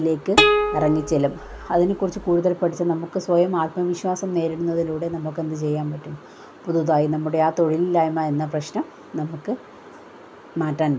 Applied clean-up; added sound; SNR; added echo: none; Plucked string instrument; 0 dB; none.